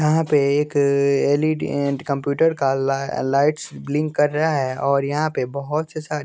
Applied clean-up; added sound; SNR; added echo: none; none; none; none.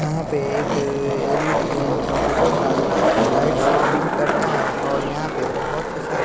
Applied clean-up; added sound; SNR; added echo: none; Skateboard; -5 dB; none.